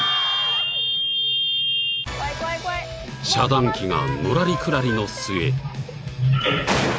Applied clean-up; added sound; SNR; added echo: none; none; none; none.